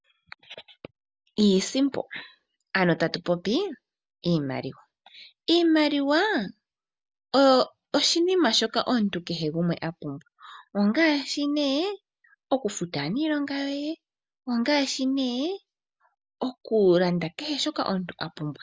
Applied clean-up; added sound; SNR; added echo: none; none; none; none.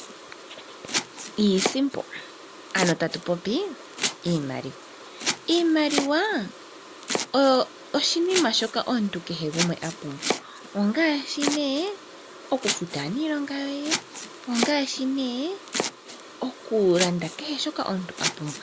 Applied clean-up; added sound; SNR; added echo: none; Domestic sounds, home sounds; 7 dB; none.